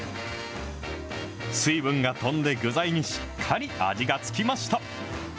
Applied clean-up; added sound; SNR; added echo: none; none; none; none.